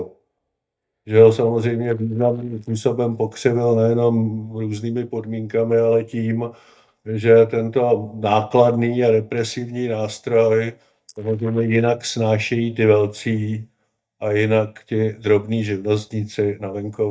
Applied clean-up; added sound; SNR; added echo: neural mask model DeepFilterNet 3.